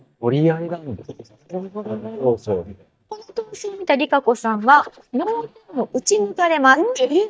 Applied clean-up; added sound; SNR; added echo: neural mask model DeepFilterNet 3.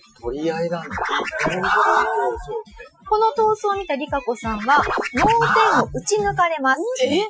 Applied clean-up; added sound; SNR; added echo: classical method Wiener filter.